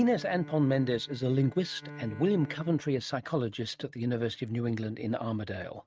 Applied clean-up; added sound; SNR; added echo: neural mask model RNNoise.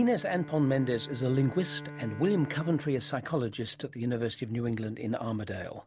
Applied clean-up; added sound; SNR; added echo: none; Bowed string instrument; 16 dB; none.